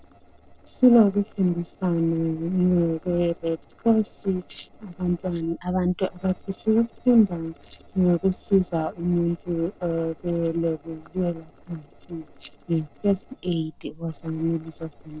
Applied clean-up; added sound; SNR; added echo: neural separator model SepFormer DNS4.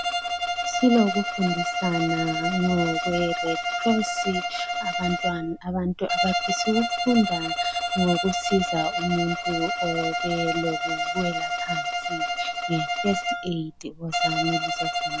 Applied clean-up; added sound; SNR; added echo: none; Bowed string instrument; 0 dB; none.